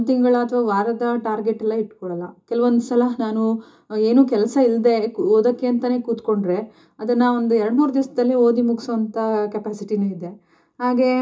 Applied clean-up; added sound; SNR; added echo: none; none; none; reverberation time 0.2 s.